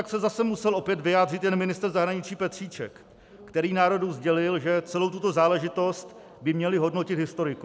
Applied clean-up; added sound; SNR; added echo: none; none; none; none.